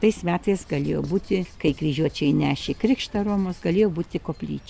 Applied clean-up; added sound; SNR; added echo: none; Writing; 19 dB; none.